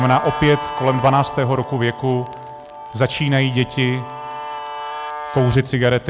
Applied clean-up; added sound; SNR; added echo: none; Guitar; 10 dB; none.